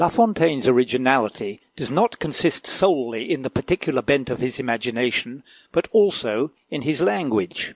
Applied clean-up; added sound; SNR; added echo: none; none; none; none.